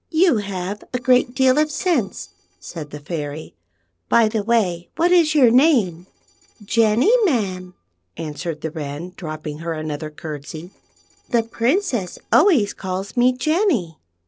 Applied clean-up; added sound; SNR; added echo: neural separator model SepFormer DNS4.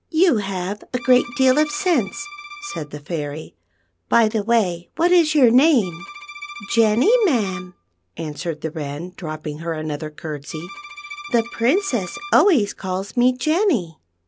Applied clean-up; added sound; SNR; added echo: none; Bowed string instrument; 16 dB; none.